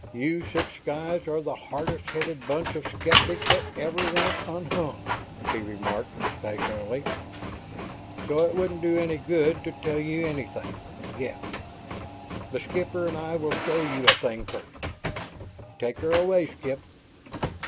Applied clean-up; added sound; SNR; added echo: none; Printer; 2 dB; none.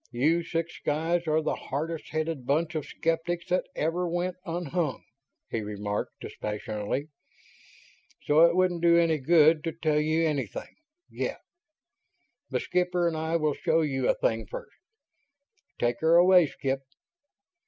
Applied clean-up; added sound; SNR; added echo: none; none; none; none.